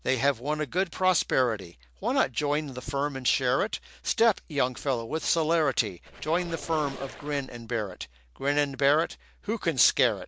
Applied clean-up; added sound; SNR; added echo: none; Squeak; 16 dB; none.